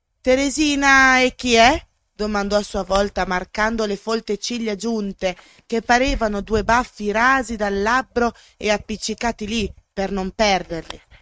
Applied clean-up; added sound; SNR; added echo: neural mask model RNNoise.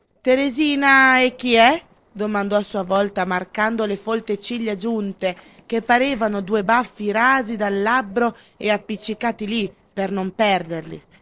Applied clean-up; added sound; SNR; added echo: neural separator model SepFormer DNS4.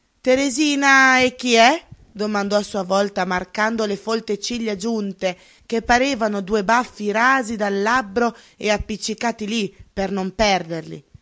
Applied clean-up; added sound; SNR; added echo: none; none; none; none.